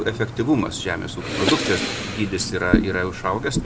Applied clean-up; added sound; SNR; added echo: none; Breathing; 2 dB; reverberation time 0.6 s.